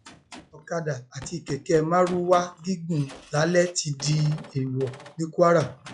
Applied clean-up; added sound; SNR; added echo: classical method log-MMSE.